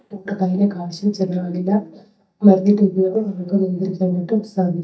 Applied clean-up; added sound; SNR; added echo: neural mask model DeepFilterNet 3.